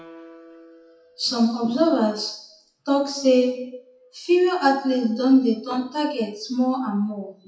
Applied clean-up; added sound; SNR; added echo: classical method WPE with log-MMSE.